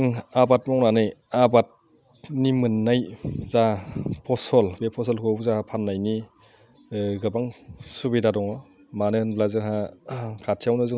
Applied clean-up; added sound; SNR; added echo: none; none; none; none.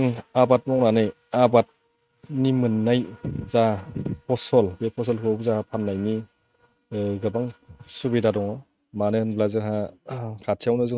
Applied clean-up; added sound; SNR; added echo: neural mask model RNNoise.